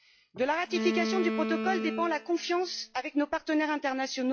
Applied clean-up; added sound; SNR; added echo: classical method log-MMSE.